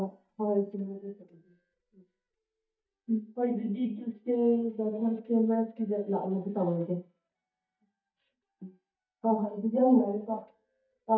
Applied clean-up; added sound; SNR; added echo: neural mask model DeepFilterNet 3.